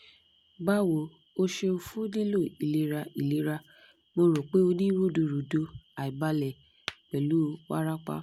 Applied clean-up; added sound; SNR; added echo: none; none; none; none.